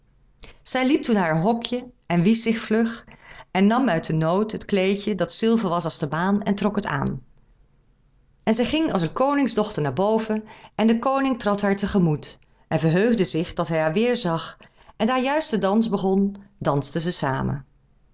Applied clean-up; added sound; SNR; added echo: none; none; none; none.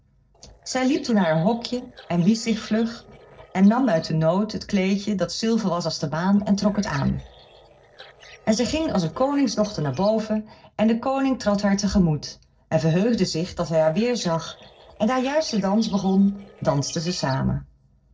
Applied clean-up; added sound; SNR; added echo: neural separator model SepFormer DNS4.